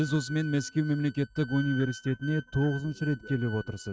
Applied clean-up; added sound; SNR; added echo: neural mask model RNNoise.